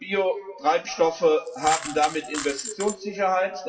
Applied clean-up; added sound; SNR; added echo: classical method WPE with log-MMSE.